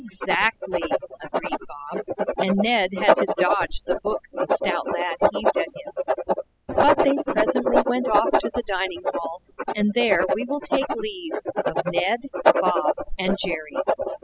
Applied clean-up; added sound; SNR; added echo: classical method spectral subtraction.